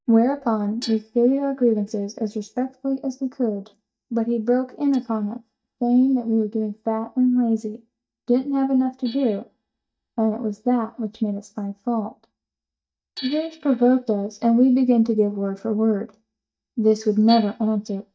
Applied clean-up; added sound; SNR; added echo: neural mask model DeepFilterNet 3.